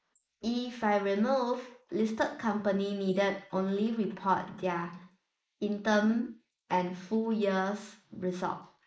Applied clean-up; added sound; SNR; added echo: neural mask model Resemble Enhance denoiser.